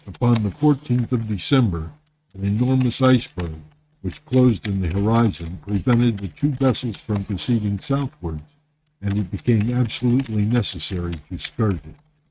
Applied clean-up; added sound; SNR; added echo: neural mask model RNNoise.